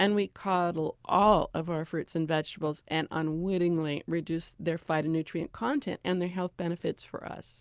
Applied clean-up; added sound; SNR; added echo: none; none; none; none.